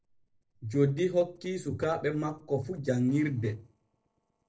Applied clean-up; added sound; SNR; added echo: neural separator model SepFormer DNS4.